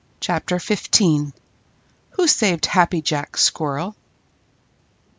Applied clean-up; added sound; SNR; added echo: none; none; none; none.